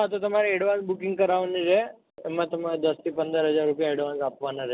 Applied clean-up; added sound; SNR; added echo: none; none; none; none.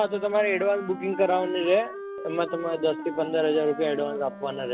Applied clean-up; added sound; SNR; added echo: none; Wind instrument, woodwind instrument; 12 dB; none.